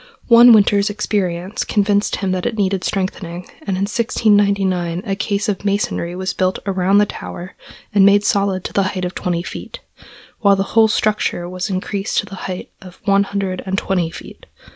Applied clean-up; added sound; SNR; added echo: none; none; none; none.